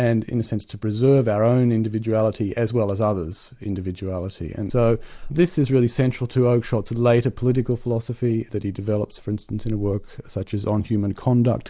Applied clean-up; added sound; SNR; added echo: none; none; none; none.